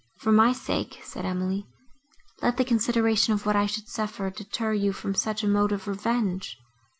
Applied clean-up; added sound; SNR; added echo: none; none; none; none.